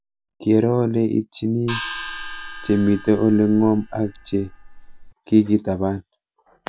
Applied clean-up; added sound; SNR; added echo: none; Gong; 13 dB; none.